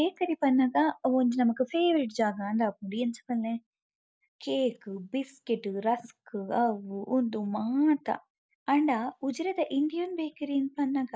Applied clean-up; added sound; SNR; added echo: none; none; none; none.